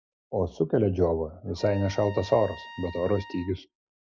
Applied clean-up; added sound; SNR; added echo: none; Trumpet; 18 dB; none.